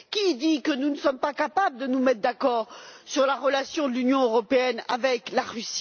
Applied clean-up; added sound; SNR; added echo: none; none; none; none.